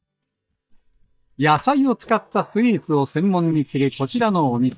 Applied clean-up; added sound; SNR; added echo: neural mask model DeepFilterNet 3.